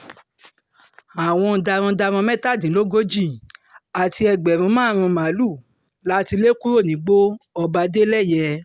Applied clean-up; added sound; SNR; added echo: none; none; none; none.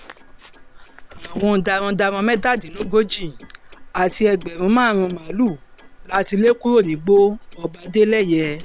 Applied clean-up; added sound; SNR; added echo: neural separator model SepFormer WHAM!.